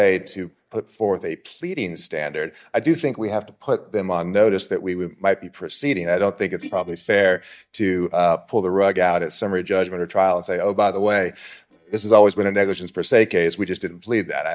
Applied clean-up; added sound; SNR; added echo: neural mask model DeepFilterNet 3.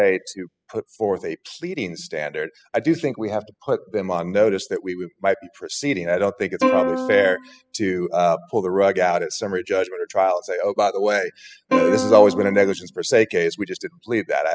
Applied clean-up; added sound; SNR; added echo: classical method spectral subtraction.